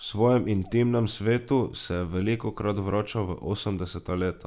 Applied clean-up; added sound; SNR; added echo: none; none; none; none.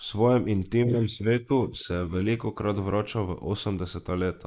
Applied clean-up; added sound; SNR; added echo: neural mask model Resemble Enhance denoiser.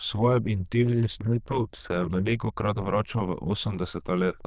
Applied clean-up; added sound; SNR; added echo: neural diffusion model UNIVERSE++.